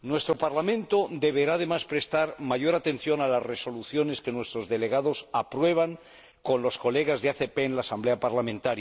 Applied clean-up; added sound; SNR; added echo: none; none; none; none.